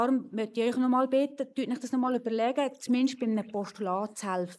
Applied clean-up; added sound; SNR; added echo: neural mask model Resemble Enhance denoiser.